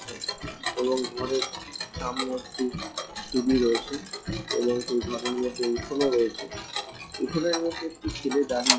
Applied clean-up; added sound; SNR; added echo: classical method log-MMSE.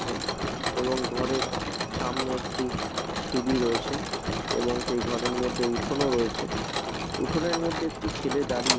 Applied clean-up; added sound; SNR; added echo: none; Mechanisms; 0 dB; none.